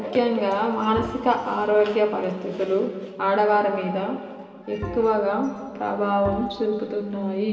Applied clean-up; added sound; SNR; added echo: none; Bowed string instrument; 14 dB; reverberation time 2.3 s.